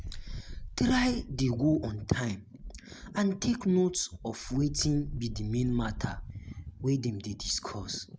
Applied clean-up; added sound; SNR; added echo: none; Wind; 10 dB; none.